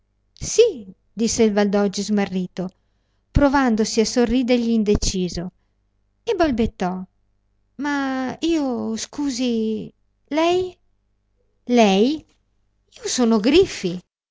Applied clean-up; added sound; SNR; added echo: none; none; none; none.